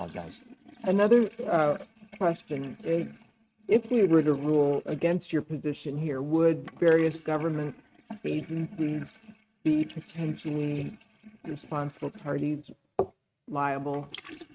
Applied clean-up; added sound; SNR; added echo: neural mask model RNNoise.